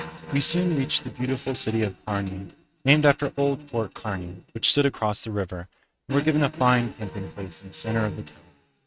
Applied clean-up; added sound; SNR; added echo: neural mask model RNNoise.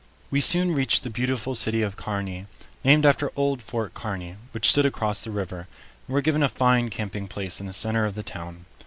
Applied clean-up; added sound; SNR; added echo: none; none; none; none.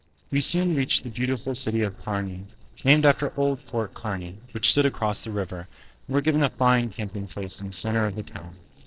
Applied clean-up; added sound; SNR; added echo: neural separator model SepFormer DNS4.